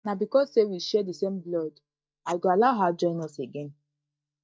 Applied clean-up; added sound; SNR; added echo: neural mask model DeepFilterNet 3.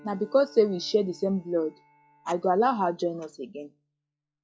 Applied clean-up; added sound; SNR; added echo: classical method log-MMSE.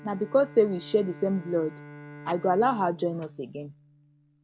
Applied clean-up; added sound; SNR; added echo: none; Bowed string instrument; 19 dB; none.